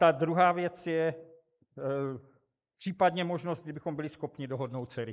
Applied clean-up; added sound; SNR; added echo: neural mask model Resemble Enhance denoiser.